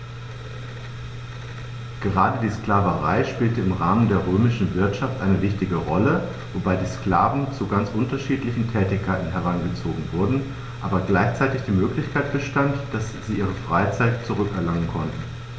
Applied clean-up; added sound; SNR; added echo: none; none; none; none.